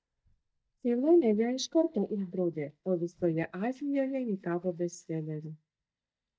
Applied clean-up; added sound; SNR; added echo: neural mask model DeepFilterNet 3.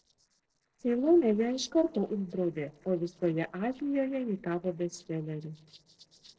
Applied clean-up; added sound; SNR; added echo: neural separator model SepFormer DNS4.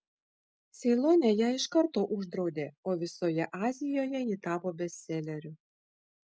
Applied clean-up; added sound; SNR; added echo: none; none; none; none.